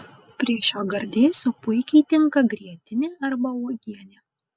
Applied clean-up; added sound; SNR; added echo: none; none; none; none.